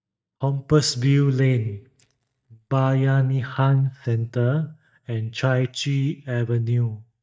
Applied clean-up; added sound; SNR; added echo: neural mask model DeepFilterNet 3.